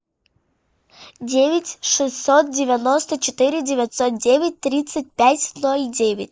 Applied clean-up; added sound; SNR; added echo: neural mask model Resemble Enhance denoiser.